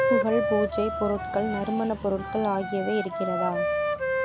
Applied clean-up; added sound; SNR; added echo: none; Wind instrument, woodwind instrument; 1 dB; none.